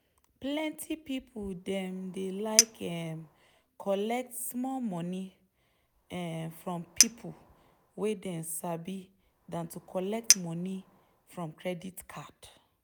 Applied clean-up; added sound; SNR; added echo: none; Chink, clink; -3 dB; none.